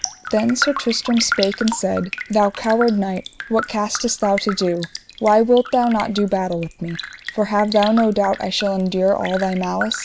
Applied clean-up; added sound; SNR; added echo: none; Raindrop; 11 dB; none.